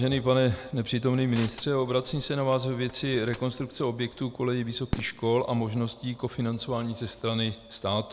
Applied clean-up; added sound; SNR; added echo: none; Crushing + Fireworks; 18 dB; none.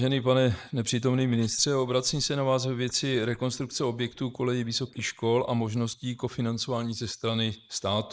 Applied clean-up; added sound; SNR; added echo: neural mask model Resemble Enhance denoiser.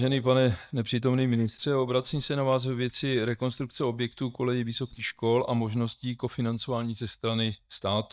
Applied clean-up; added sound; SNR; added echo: neural mask model DeepFilterNet 3.